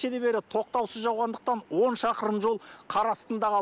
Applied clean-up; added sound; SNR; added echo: none; none; none; none.